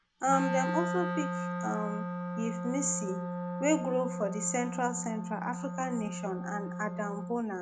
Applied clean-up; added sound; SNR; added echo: none; Wind instrument, woodwind instrument; 2 dB; none.